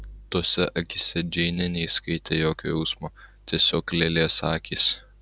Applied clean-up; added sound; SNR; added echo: none; none; none; none.